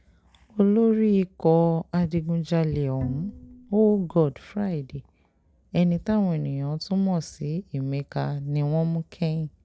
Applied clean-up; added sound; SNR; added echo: none; Bowed string instrument; 14 dB; none.